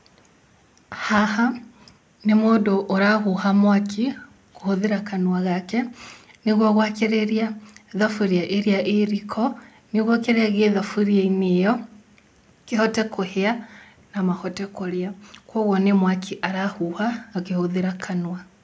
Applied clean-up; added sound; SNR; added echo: none; none; none; none.